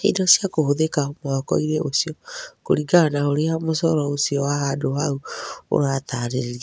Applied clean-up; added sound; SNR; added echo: none; none; none; none.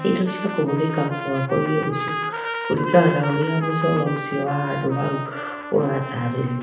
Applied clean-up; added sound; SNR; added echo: none; Trumpet; 7 dB; reverberation time 0.7 s.